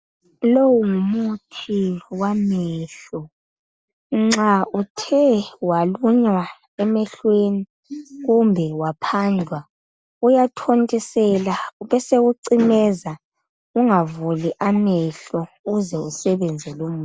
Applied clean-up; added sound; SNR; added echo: none; none; none; none.